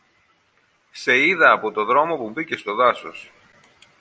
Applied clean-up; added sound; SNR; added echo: none; none; none; none.